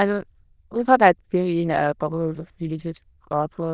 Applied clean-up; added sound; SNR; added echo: neural diffusion model UNIVERSE++.